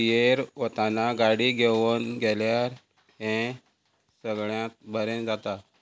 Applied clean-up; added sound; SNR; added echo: none; none; none; none.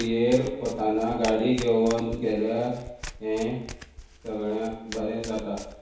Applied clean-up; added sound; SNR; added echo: none; Domestic sounds, home sounds; 15 dB; reverberation time 2.2 s.